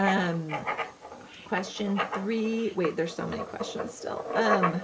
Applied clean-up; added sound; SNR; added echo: none; Writing; 3 dB; reverberation time 0.2 s.